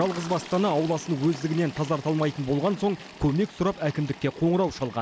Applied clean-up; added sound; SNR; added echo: none; Toilet flush; 17 dB; none.